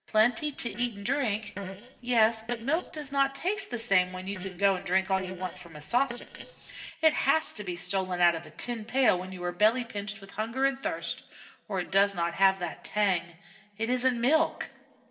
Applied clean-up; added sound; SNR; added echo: neural separator model SepFormer DNS4.